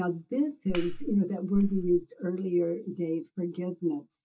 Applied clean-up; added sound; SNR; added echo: neural mask model DeepFilterNet 3.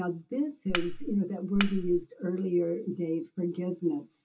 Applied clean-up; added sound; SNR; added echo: none; Cutlery, silverware; -3 dB; reverberation time 0.2 s.